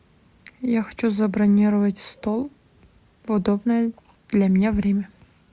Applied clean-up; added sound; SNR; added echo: none; none; none; none.